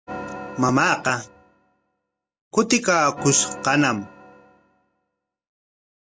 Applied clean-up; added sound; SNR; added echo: none; Organ; 14 dB; none.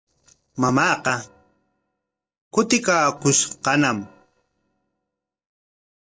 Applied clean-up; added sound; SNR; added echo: neural separator model SepFormer DNS4.